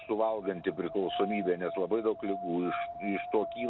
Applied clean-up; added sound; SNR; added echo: none; Wind; 7 dB; none.